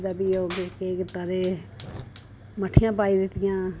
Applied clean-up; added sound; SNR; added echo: none; Hiss / Fire + Clapping; 19 dB; none.